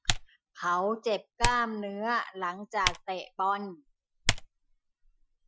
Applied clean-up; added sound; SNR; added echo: classical method Wiener filter.